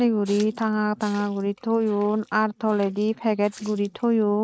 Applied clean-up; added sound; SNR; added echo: neural mask model RNNoise.